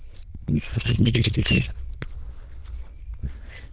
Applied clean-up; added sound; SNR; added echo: neural diffusion model UNIVERSE++.